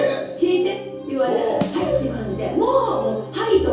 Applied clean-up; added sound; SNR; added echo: none; Snare drum; 13 dB; reverberation time 0.6 s.